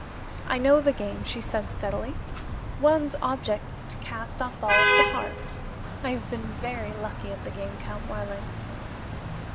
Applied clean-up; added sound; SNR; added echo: none; Traffic noise, roadway noise / Vehicle horn, car horn, honking; 1 dB; none.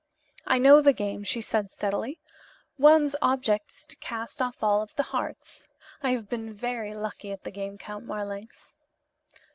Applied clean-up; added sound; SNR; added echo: none; none; none; none.